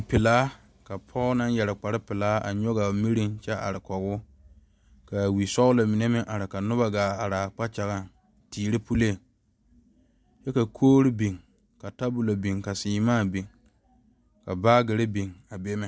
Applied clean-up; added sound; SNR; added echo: none; none; none; none.